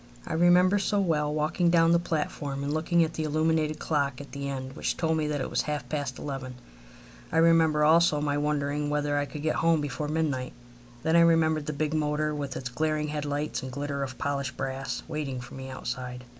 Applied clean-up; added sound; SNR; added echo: none; none; none; none.